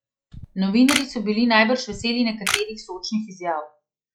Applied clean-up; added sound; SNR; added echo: classical method log-MMSE.